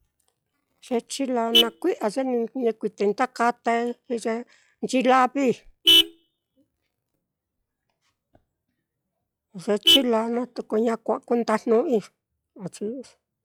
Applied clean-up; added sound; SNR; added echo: classical method log-MMSE.